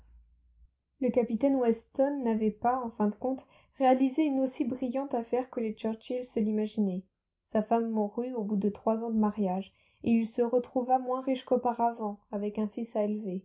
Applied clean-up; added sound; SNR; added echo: none; none; none; none.